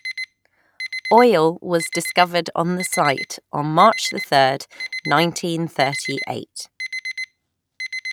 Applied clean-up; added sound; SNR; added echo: none; Alarm; 11 dB; none.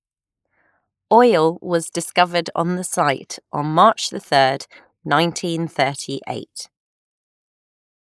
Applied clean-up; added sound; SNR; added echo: neural mask model Resemble Enhance denoiser.